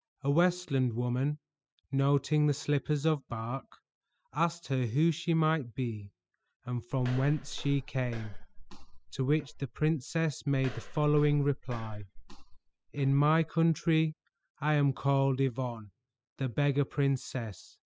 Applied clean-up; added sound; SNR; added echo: classical method spectral subtraction.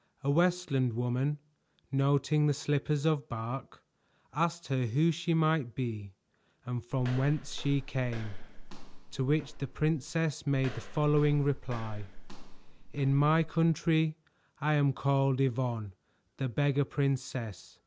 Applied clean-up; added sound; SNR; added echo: none; Walk, footsteps; 10 dB; none.